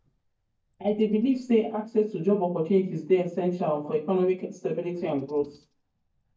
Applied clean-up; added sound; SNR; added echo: neural mask model DeepFilterNet 3.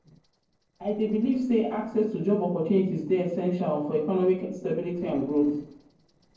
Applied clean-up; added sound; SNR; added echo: neural separator model SepFormer DNS4.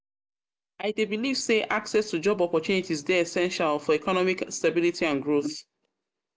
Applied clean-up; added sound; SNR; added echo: none; none; none; none.